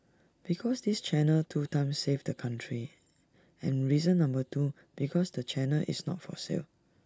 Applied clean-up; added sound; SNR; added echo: none; none; none; none.